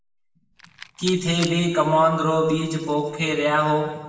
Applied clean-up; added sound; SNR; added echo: none; Rattle; 14 dB; reverberation time 1.3 s.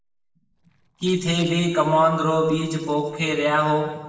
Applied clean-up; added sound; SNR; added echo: neural separator model SepFormer DNS4.